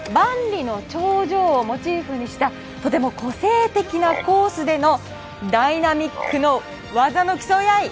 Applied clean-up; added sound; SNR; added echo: none; Frog; 16 dB; none.